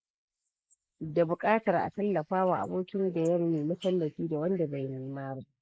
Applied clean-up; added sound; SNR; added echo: neural mask model Resemble Enhance denoiser.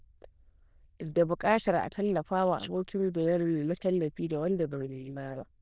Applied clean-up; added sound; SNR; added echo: neural diffusion model UNIVERSE++.